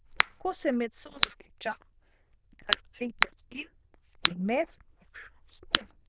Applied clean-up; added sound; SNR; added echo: neural diffusion model UNIVERSE++.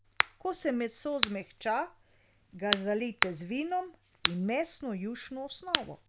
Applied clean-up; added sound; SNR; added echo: none; Crack; 2 dB; none.